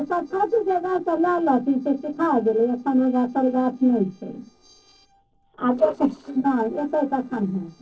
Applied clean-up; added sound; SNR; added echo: neural separator model SepFormer DNS4.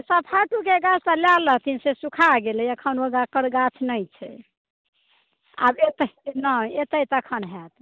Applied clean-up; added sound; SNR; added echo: none; none; none; none.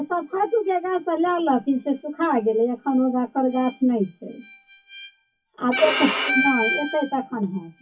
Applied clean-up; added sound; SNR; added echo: classical method WPE with log-MMSE.